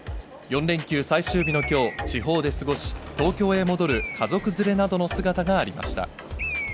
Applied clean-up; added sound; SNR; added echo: none; Bird; 13 dB; none.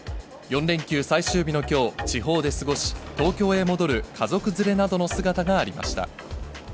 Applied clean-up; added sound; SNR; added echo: none; none; none; none.